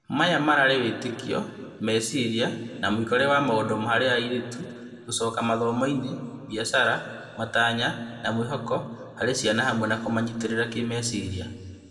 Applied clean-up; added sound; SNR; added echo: none; none; none; reverberation time 1.7 s.